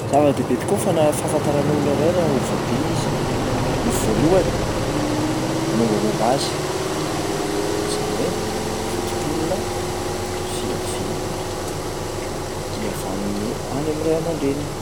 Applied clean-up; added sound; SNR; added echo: none; Engine; -2 dB; none.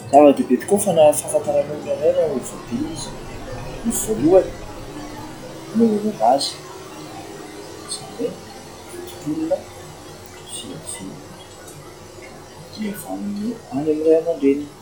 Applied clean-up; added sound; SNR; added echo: classical method log-MMSE.